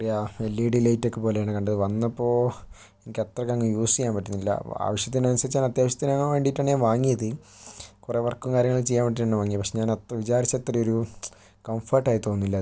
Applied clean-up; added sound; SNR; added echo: none; none; none; none.